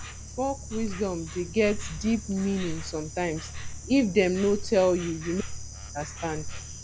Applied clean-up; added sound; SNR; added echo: none; Insect; 9 dB; none.